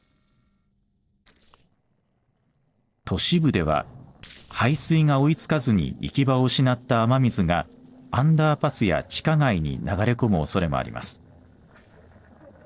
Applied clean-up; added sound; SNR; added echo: neural separator model SepFormer DNS4.